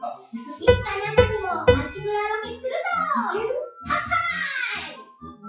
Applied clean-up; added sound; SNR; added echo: classical method WPE with log-MMSE.